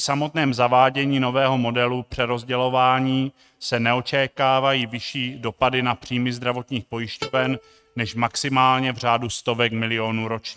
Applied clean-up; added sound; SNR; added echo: neural mask model RNNoise.